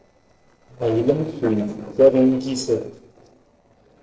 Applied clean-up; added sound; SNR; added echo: neural separator model SepFormer DNS4.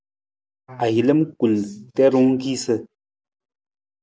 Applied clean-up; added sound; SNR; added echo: none; none; none; none.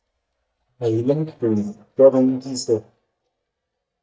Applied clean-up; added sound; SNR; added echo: neural mask model DeepFilterNet 3.